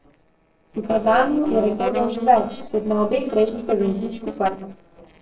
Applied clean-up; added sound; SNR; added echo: neural separator model SepFormer DNS4.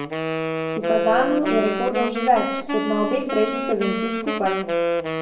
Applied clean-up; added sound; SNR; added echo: none; Wind instrument, woodwind instrument; 1 dB; reverberation time 0.7 s.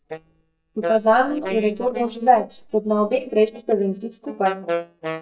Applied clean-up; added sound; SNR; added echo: neural mask model DeepFilterNet 3.